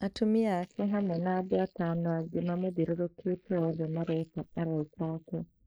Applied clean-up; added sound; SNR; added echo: neural mask model Resemble Enhance denoiser.